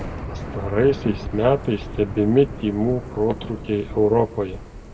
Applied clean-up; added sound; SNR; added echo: none; Thunder / Rain; 11 dB; reverberation time 1.1 s.